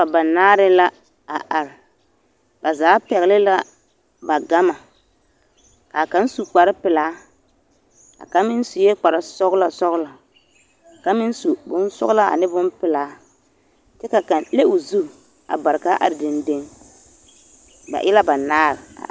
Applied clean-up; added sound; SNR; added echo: none; none; none; none.